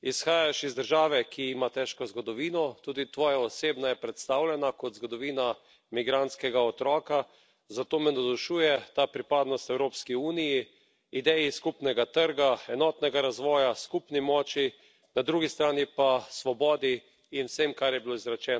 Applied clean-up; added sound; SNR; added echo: none; none; none; none.